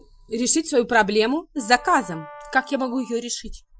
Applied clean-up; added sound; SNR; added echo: classical method Wiener filter.